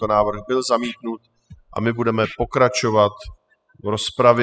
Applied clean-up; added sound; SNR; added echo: classical method spectral subtraction.